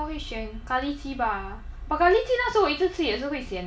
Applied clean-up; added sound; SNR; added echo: none; none; none; reverberation time 0.2 s.